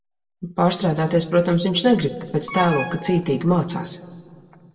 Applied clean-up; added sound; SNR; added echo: none; Alarm; 10 dB; reverberation time 1.5 s.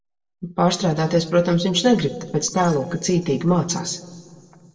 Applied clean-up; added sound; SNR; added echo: neural separator model SepFormer DNS4.